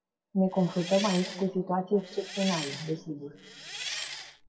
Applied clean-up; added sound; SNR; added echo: none; Engine; 9 dB; reverberation time 1.7 s.